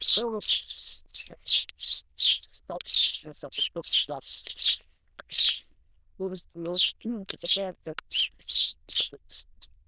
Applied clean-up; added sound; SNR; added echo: neural diffusion model UNIVERSE++.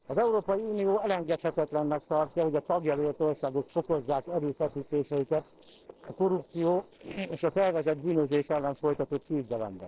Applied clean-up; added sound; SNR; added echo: neural separator model SepFormer DNS4.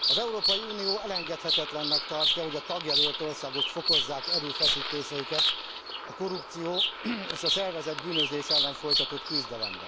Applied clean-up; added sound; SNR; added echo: none; Bird vocalization, bird call, bird song; -5 dB; none.